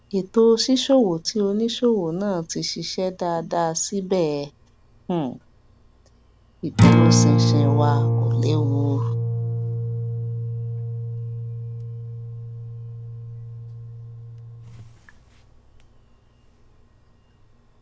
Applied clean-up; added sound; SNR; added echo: none; Acoustic guitar; -1 dB; none.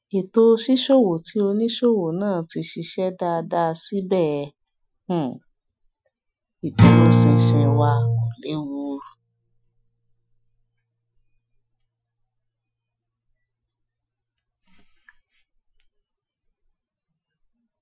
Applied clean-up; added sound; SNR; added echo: classical method Wiener filter.